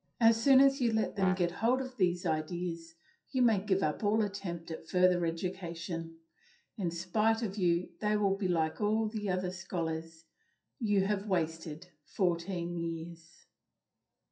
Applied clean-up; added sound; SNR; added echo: classical method WPE with log-MMSE.